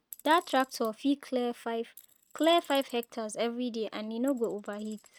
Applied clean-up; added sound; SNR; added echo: neural mask model RNNoise.